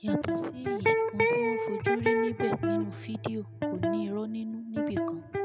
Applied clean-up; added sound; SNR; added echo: none; Electric guitar; -5 dB; none.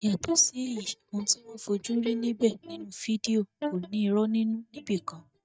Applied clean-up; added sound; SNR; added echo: neural mask model DeepFilterNet 3.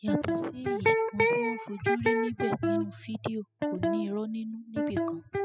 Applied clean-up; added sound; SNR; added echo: classical method spectral subtraction.